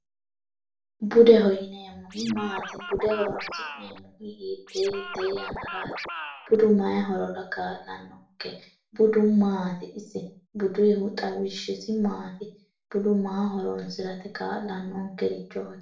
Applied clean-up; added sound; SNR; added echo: none; Scratching (performance technique); 10 dB; reverberation time 0.4 s.